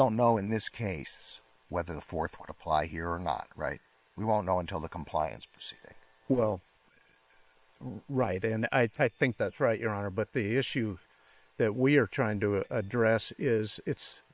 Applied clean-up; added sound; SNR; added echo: neural separator model SepFormer WHAM!.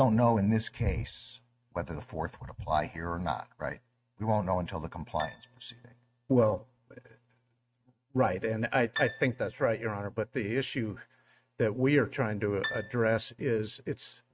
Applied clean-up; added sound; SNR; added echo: neural mask model RNNoise.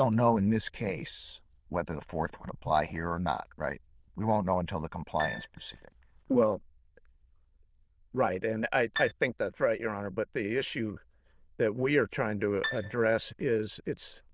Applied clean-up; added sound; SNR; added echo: neural diffusion model UNIVERSE++.